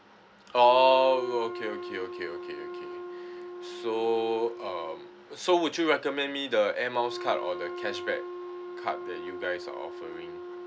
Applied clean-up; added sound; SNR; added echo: none; Wind instrument, woodwind instrument; 11 dB; none.